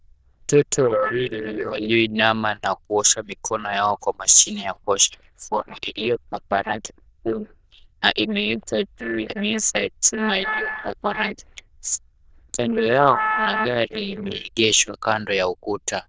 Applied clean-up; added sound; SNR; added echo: neural diffusion model UNIVERSE++.